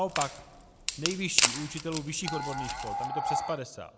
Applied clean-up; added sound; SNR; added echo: none; Animal + Wood; -3 dB; none.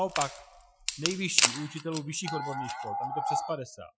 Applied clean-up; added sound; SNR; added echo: classical method Wiener filter.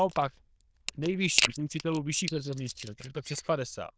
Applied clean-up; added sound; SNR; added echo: neural diffusion model UNIVERSE++.